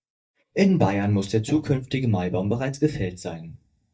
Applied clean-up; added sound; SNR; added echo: neural mask model DeepFilterNet 3.